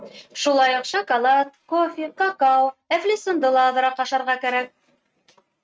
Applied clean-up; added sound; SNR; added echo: neural mask model RNNoise.